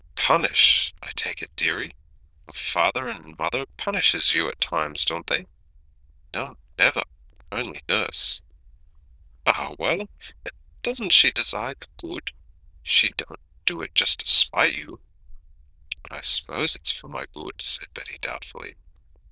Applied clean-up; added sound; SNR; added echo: neural diffusion model UNIVERSE++.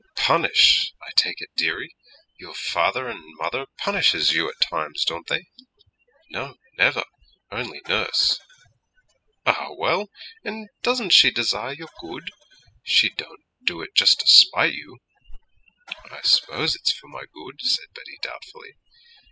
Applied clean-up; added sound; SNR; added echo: classical method spectral subtraction.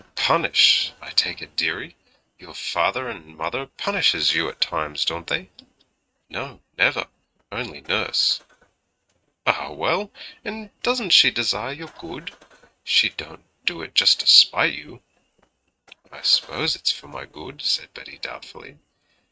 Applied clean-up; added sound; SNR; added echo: neural mask model RNNoise.